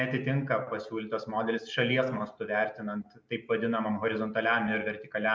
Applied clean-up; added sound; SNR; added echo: none; none; none; none.